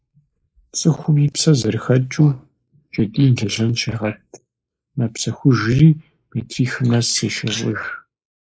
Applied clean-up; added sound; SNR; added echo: neural mask model Resemble Enhance denoiser.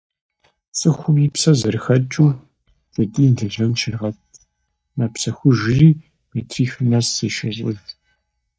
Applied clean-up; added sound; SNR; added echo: neural mask model DeepFilterNet 3.